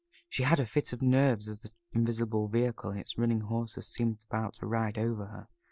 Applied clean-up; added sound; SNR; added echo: none; none; none; none.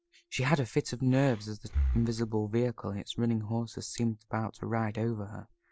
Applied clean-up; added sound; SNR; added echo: none; Breathing; 5 dB; none.